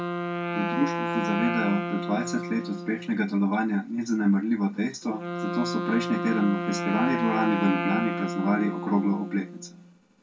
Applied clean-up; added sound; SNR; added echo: none; Wind instrument, woodwind instrument; 5 dB; reverberation time 0.1 s.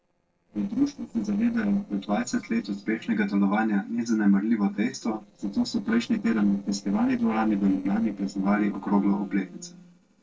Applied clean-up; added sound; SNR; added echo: neural separator model SepFormer DNS4.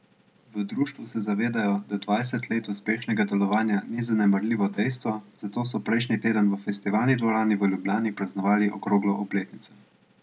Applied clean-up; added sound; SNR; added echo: none; none; none; none.